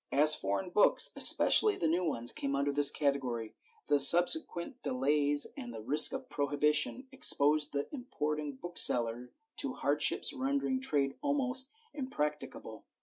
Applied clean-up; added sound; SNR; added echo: none; none; none; none.